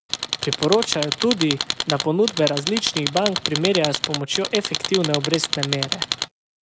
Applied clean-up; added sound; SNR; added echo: none; Tools; 3 dB; none.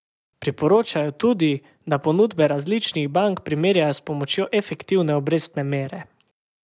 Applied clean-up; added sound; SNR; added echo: none; none; none; none.